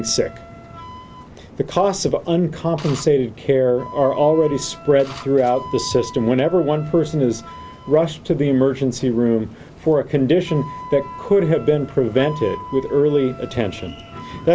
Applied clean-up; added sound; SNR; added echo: none; Wind instrument, woodwind instrument; 19 dB; none.